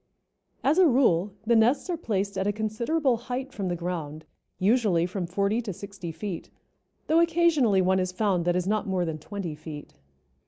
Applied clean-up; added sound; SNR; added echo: none; none; none; none.